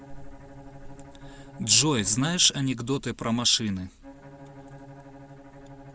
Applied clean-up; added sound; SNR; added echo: none; Bowed string instrument; 19 dB; none.